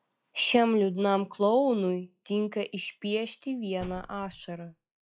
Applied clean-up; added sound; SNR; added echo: classical method log-MMSE.